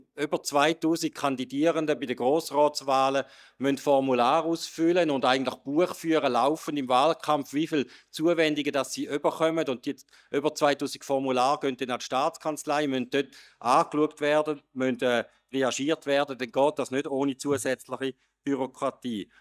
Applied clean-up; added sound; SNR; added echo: neural mask model DeepFilterNet 3.